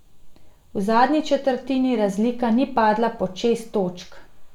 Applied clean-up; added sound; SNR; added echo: none; none; none; reverberation time 0.4 s.